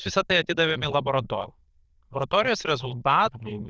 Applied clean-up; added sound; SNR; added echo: neural diffusion model UNIVERSE++.